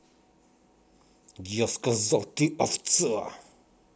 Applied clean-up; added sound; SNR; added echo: none; none; none; none.